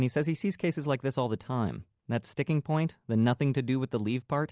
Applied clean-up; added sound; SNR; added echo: none; none; none; none.